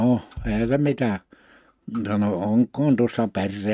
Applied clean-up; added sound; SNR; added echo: neural mask model RNNoise.